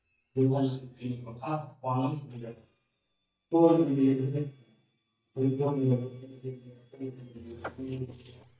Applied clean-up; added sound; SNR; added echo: neural mask model DeepFilterNet 3.